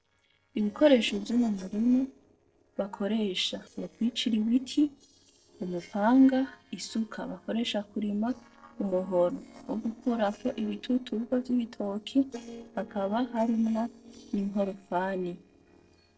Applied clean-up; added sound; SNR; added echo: neural separator model SepFormer DNS4.